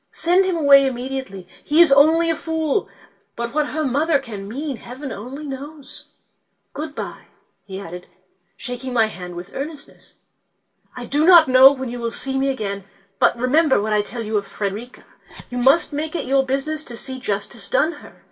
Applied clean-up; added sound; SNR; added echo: neural separator model SepFormer DNS4.